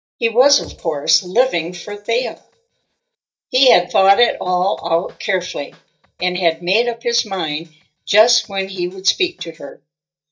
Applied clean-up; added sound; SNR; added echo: neural mask model DeepFilterNet 3.